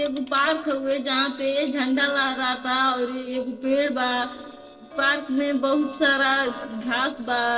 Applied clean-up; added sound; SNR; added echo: neural separator model SepFormer DNS4.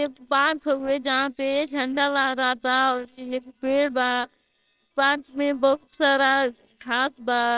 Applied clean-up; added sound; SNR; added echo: neural separator model SepFormer WHAMR!.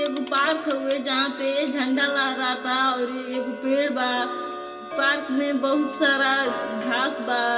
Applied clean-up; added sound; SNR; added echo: none; Tick-tock; 10 dB; reverberation time 2.1 s.